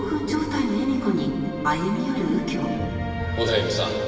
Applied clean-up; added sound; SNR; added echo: none; none; none; reverberation time 2.6 s.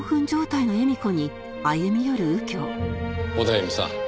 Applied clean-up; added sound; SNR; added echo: none; none; none; none.